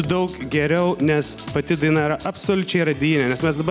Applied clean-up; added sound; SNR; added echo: none; none; none; none.